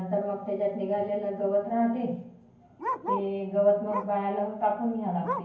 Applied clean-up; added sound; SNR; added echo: none; Bark; 10 dB; reverberation time 0.9 s.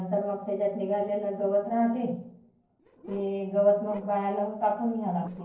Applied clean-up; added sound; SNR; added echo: neural separator model SepFormer DNS4.